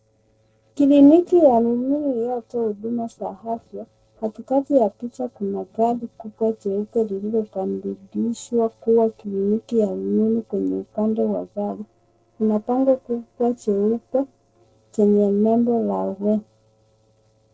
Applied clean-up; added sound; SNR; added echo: neural separator model SepFormer DNS4.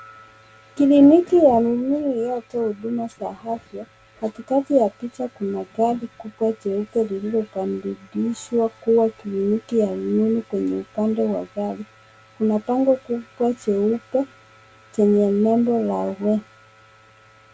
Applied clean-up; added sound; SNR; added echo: none; none; none; none.